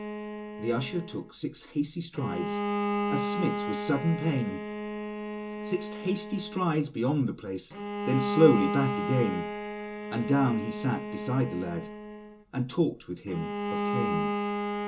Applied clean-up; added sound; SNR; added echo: none; Bowed string instrument; 3 dB; reverberation time 0.2 s.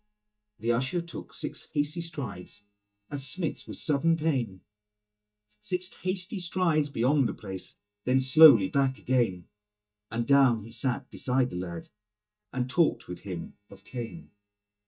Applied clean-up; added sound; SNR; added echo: neural mask model DeepFilterNet 3.